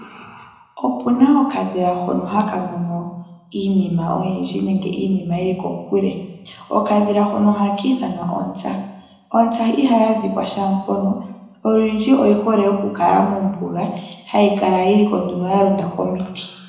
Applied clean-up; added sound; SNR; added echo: none; none; none; reverberation time 0.9 s.